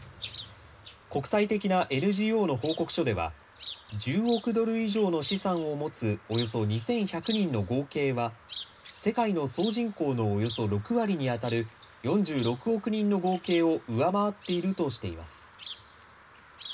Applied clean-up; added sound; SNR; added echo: none; Chirp, tweet; 17 dB; reverberation time 0.2 s.